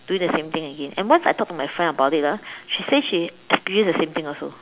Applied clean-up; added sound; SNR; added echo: none; none; none; none.